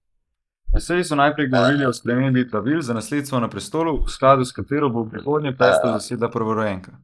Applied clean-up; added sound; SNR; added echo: neural mask model Resemble Enhance denoiser.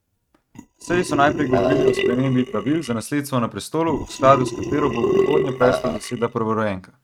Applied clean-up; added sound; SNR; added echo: neural mask model RNNoise.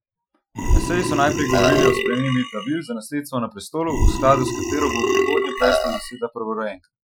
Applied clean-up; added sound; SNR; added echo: classical method Wiener filter.